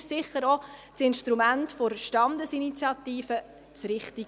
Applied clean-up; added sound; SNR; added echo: none; none; none; none.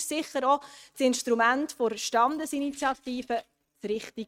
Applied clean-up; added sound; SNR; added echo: neural mask model RNNoise.